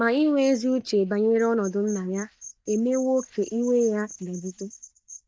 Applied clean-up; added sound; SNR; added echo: neural mask model DeepFilterNet 3.